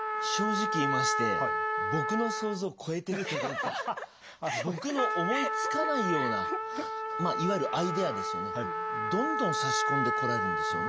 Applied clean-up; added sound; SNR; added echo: none; Trumpet; -1 dB; none.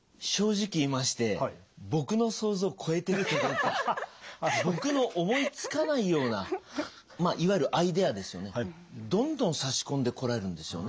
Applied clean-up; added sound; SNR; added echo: none; none; none; none.